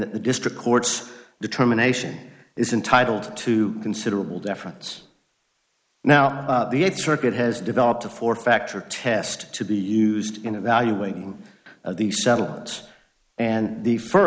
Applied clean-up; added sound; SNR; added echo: neural mask model Resemble Enhance denoiser.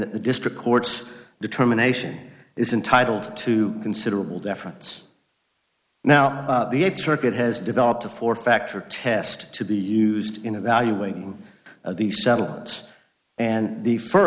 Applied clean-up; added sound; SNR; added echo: none; none; none; none.